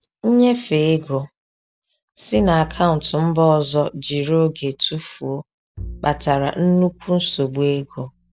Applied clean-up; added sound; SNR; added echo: none; Bowed string instrument; 19 dB; none.